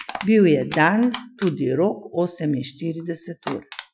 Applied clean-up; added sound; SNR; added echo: classical method Wiener filter.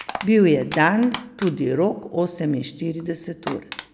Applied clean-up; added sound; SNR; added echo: none; Crushing; 16 dB; none.